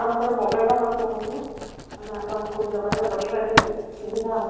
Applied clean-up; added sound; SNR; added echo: none; Writing; 6 dB; reverberation time 1.2 s.